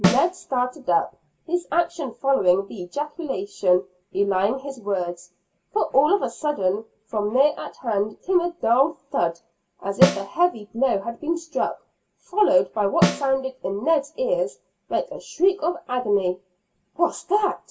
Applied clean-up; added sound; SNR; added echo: none; Snare drum; 6 dB; reverberation time 0.2 s.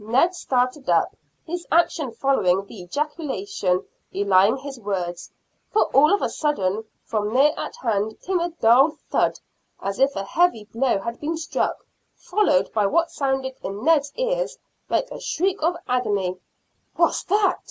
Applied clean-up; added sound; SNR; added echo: none; none; none; none.